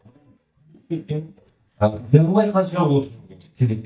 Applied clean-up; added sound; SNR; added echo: neural mask model DeepFilterNet 3.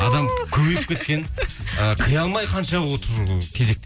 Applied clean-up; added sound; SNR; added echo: none; none; none; none.